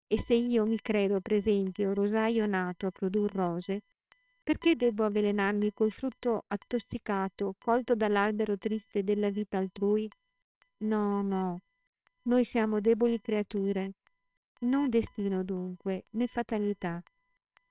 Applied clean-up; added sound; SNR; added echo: neural separator model SepFormer WHAMR!.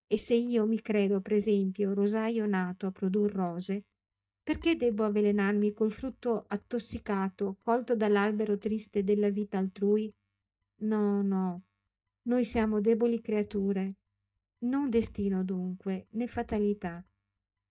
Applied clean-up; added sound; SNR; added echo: neural mask model DeepFilterNet 3.